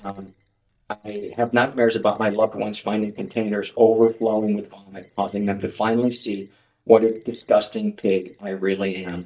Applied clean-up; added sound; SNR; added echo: neural mask model DeepFilterNet 3.